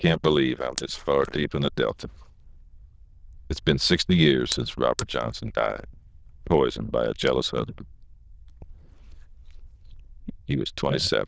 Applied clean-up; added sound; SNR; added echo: neural diffusion model UNIVERSE++.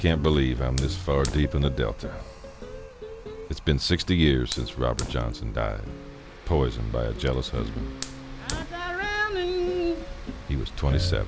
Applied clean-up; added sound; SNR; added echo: none; Fire; 16 dB; none.